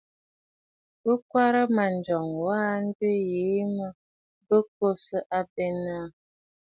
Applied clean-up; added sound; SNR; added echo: none; none; none; none.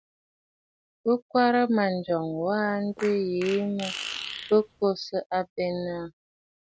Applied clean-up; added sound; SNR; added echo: none; Fart; 11 dB; none.